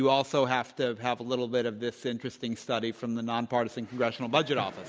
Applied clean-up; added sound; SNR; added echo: none; none; none; none.